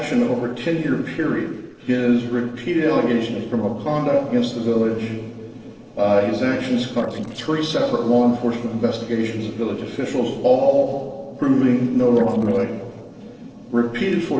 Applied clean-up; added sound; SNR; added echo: neural separator model SepFormer DNS4.